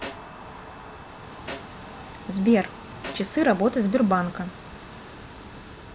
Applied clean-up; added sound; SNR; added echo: none; Hiss + Snare drum; 14 dB; none.